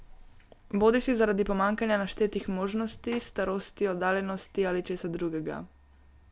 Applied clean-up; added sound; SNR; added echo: none; none; none; none.